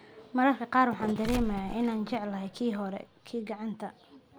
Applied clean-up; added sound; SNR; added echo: none; Mechanisms; 10 dB; none.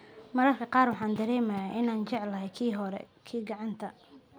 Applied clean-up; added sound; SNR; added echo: none; none; none; none.